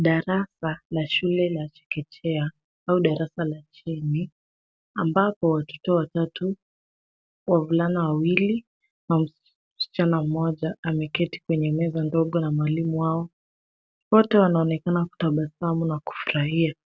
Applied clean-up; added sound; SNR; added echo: none; none; none; none.